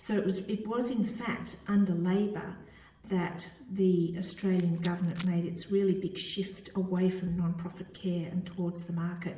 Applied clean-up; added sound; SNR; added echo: none; Rattle; 17 dB; reverberation time 0.8 s.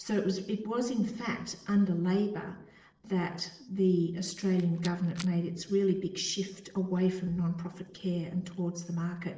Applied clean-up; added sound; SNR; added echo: neural separator model SepFormer DNS4.